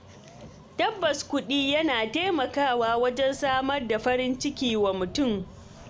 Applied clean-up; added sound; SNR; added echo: none; Motor vehicle (road); 19 dB; none.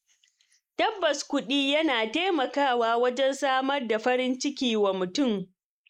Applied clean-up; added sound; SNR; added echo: neural mask model Resemble Enhance denoiser.